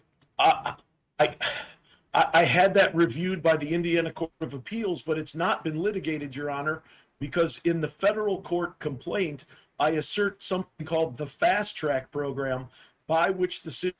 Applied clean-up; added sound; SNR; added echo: neural mask model RNNoise.